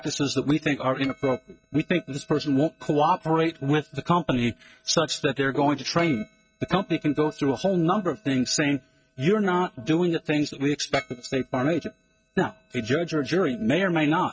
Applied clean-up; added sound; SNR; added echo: neural mask model RNNoise.